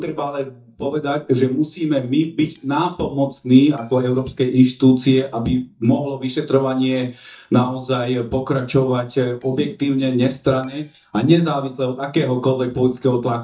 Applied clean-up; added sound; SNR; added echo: neural mask model DeepFilterNet 3.